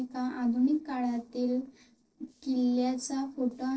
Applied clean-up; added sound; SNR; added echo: neural separator model SepFormer DNS4.